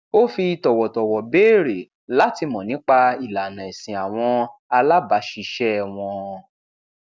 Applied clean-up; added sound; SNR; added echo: none; none; none; none.